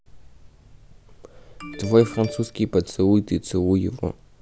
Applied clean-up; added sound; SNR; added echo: none; none; none; none.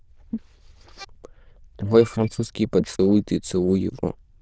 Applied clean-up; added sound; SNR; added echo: neural diffusion model UNIVERSE++.